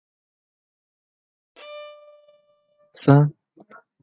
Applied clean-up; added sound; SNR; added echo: neural mask model RNNoise.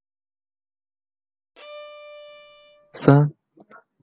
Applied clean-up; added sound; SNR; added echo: none; Bowed string instrument; 19 dB; none.